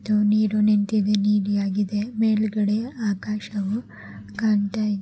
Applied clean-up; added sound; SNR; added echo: none; none; none; none.